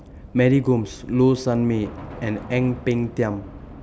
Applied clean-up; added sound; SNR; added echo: none; Subway, metro, underground / Train; 16 dB; none.